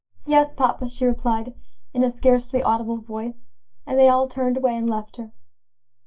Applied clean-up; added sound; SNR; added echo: neural mask model DeepFilterNet 3.